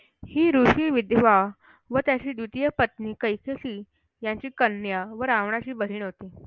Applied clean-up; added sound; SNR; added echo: none; none; none; none.